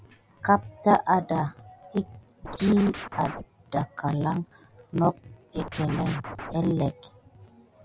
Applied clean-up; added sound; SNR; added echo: none; Scratching (performance technique); 10 dB; none.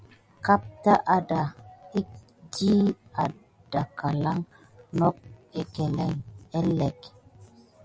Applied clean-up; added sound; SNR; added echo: none; none; none; none.